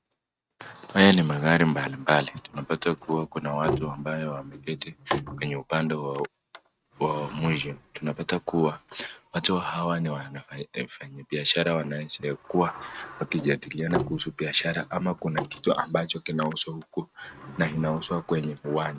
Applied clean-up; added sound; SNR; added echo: neural mask model RNNoise.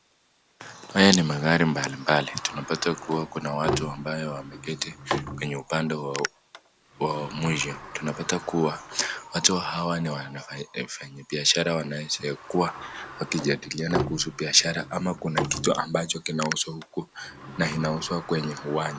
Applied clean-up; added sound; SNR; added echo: none; Sliding door; 10 dB; none.